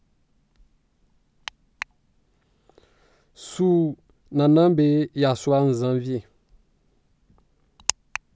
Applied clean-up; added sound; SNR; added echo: none; none; none; none.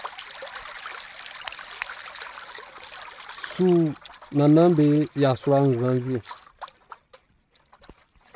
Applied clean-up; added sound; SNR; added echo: neural mask model RNNoise.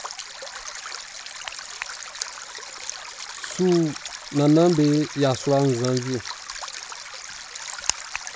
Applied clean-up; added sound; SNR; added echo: none; Stream; 10 dB; none.